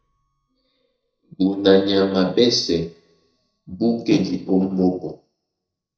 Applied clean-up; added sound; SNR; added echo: neural mask model DeepFilterNet 3.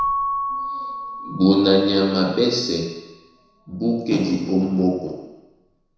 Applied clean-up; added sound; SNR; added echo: none; Keyboard (musical) / Bell; 9 dB; reverberation time 1.0 s.